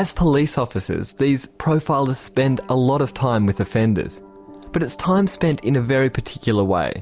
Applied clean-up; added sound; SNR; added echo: none; none; none; none.